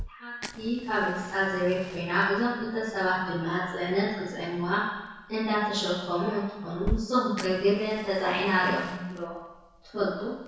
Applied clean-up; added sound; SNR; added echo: none; Fire; 13 dB; reverberation time 1.0 s.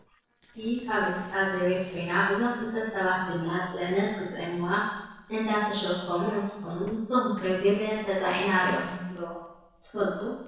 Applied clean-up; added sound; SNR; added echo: neural separator model SepFormer DNS4.